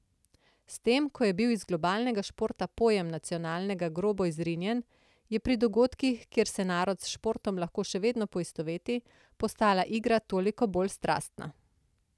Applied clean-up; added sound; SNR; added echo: none; none; none; none.